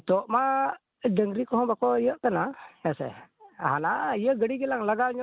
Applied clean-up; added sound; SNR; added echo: none; none; none; none.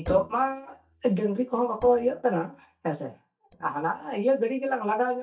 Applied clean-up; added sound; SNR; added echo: neural mask model DeepFilterNet 3.